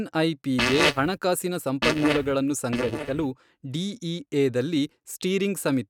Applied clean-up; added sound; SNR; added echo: neural mask model RNNoise.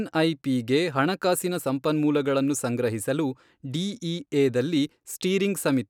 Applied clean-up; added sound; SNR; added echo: none; none; none; none.